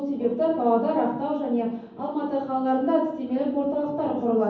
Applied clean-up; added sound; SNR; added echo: none; none; none; reverberation time 0.9 s.